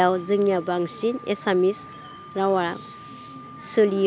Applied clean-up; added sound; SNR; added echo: none; Wind instrument, woodwind instrument; 19 dB; none.